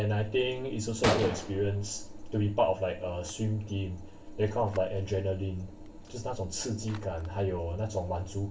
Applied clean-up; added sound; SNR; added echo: none; Gunshot, gunfire; 10 dB; reverberation time 0.3 s.